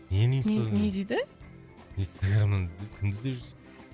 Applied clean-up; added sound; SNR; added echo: none; none; none; none.